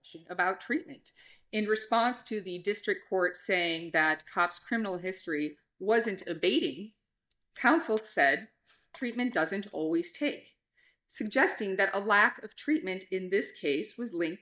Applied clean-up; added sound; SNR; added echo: neural mask model DeepFilterNet 3.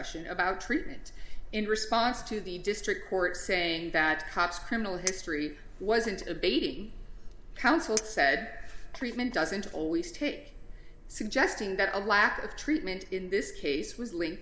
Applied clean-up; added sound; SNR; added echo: none; Chink, clink; 15 dB; reverberation time 0.5 s.